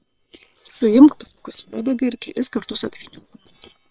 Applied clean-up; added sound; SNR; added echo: neural separator model SepFormer WHAM!.